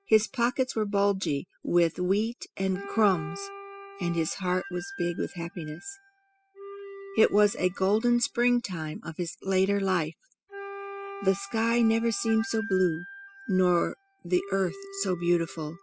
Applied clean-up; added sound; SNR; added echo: classical method spectral subtraction.